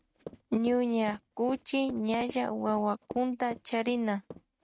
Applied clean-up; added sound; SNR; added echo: neural mask model RNNoise.